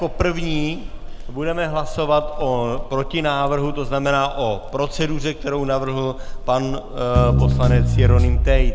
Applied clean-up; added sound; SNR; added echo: none; Crackle; -1 dB; none.